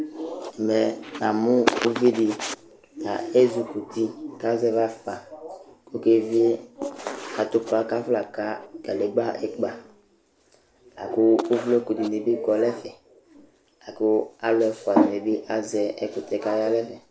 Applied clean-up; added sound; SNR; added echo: none; none; none; none.